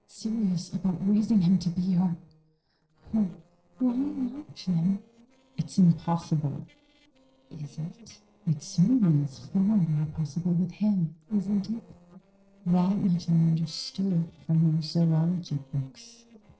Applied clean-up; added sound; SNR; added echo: neural separator model SepFormer DNS4.